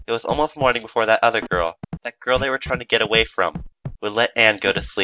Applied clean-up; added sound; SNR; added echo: none; Scratching (performance technique); 14 dB; none.